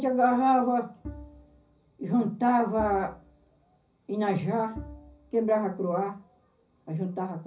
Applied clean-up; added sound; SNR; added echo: none; Bowed string instrument; 18 dB; reverberation time 0.5 s.